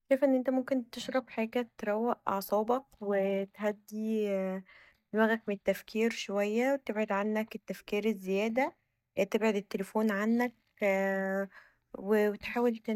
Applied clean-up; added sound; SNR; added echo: neural mask model DeepFilterNet 3.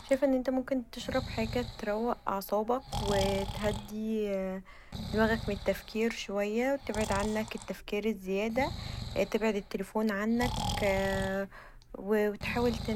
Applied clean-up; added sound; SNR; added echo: none; Breathing; 8 dB; none.